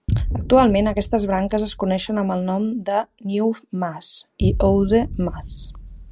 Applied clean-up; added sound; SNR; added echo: none; Boom; 7 dB; none.